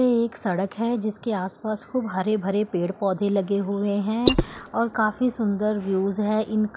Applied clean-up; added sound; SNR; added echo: neural mask model Resemble Enhance denoiser.